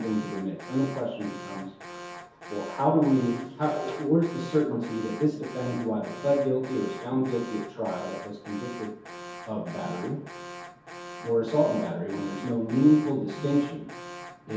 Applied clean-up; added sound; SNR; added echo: none; Alarm; 14 dB; reverberation time 0.6 s.